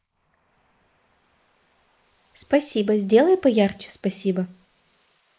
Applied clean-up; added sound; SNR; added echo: neural mask model Resemble Enhance denoiser.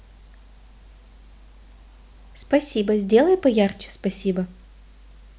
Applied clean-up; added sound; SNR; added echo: none; none; none; none.